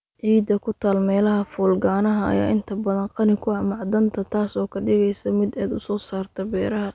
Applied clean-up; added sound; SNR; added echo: none; none; none; none.